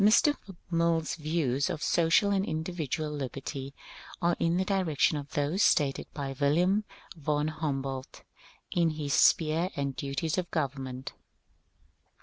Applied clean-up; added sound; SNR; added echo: none; none; none; none.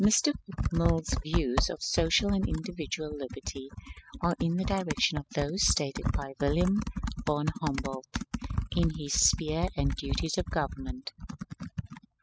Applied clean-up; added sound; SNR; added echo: classical method spectral subtraction.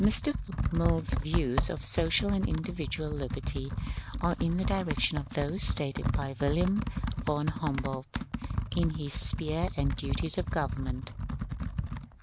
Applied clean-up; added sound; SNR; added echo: none; Computer keyboard; 1 dB; none.